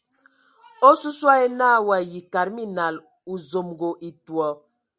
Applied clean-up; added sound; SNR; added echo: none; none; none; none.